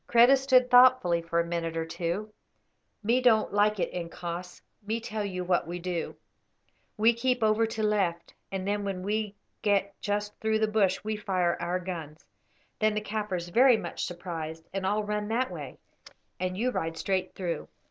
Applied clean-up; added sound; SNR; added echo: none; none; none; none.